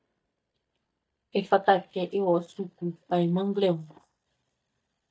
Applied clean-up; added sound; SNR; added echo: neural mask model DeepFilterNet 3.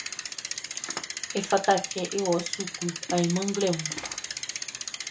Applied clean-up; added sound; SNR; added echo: none; Bicycle; 5 dB; reverberation time 0.2 s.